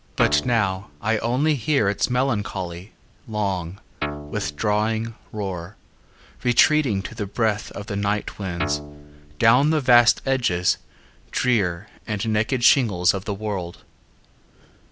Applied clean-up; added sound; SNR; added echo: none; Guitar; 9 dB; none.